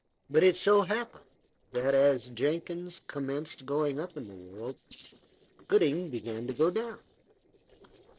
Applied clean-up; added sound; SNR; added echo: neural separator model SepFormer DNS4.